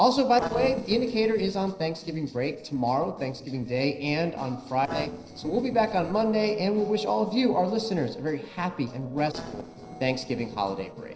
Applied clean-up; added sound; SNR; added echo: neural separator model SepFormer DNS4.